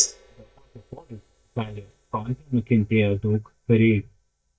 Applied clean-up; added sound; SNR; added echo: neural mask model DeepFilterNet 3.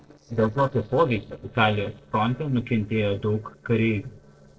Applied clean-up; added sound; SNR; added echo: neural separator model SepFormer DNS4.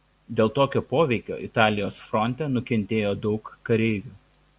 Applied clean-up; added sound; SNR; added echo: none; none; none; none.